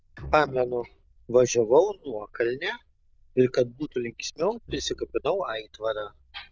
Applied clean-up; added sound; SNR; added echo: neural diffusion model UNIVERSE++.